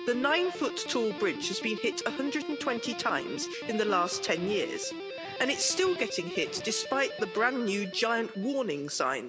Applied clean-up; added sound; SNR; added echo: none; Guitar; 9 dB; none.